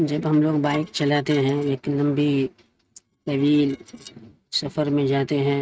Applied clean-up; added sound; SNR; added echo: neural mask model RNNoise.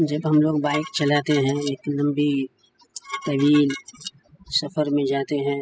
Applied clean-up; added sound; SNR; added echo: classical method spectral subtraction.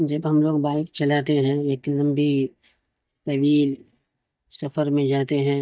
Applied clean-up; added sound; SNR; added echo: neural mask model DeepFilterNet 3.